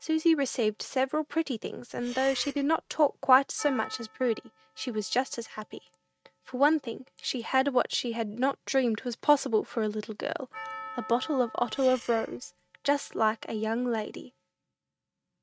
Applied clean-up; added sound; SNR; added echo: neural mask model RNNoise.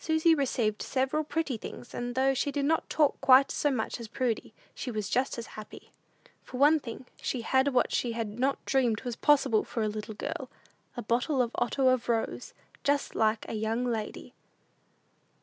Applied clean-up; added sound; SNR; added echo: none; none; none; none.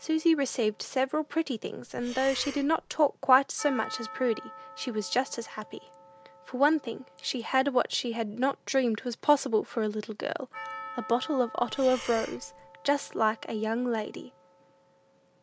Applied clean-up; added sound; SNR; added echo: none; Breathing + Percussion; 17 dB; none.